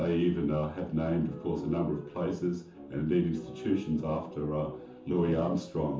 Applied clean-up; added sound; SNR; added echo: none; none; none; reverberation time 0.9 s.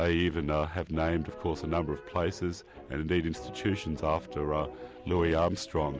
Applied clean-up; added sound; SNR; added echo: none; none; none; none.